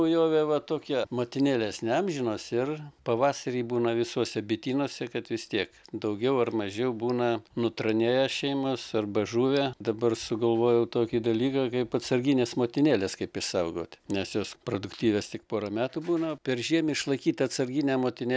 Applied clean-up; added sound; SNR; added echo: none; none; none; none.